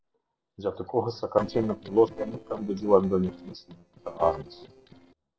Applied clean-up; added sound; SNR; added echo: neural separator model SepFormer DNS4.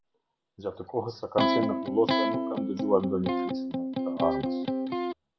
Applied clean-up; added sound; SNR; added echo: none; Electric guitar; -3 dB; reverberation time 0.5 s.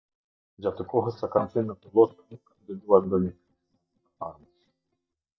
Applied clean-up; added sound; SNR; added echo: neural mask model DeepFilterNet 3.